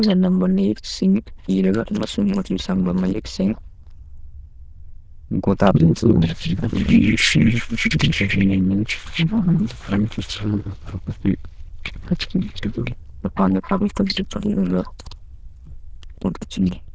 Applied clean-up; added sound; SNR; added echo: neural diffusion model UNIVERSE++.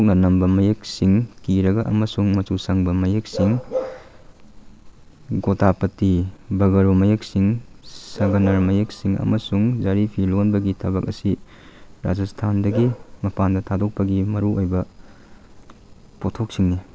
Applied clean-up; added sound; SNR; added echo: none; none; none; none.